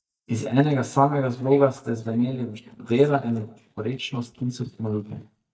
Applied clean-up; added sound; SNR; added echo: neural mask model DeepFilterNet 3.